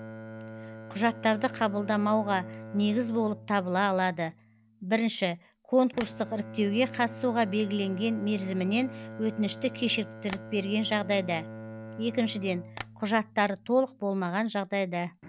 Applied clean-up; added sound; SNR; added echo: none; Tap + Bowed string instrument; 14 dB; none.